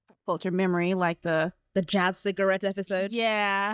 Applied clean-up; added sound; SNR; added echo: neural mask model DeepFilterNet 3.